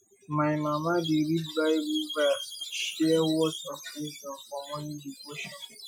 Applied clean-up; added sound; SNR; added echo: classical method Wiener filter.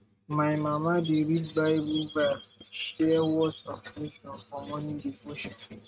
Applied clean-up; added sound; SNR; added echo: neural mask model RNNoise.